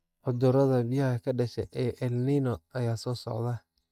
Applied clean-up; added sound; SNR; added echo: neural mask model DeepFilterNet 3.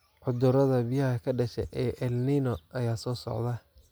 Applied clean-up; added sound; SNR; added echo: none; none; none; none.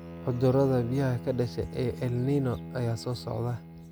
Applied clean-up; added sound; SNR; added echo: none; Bowed string instrument; 12 dB; none.